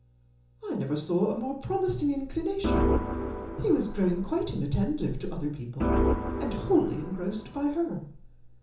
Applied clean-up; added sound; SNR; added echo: none; Organ; 0 dB; reverberation time 1.2 s.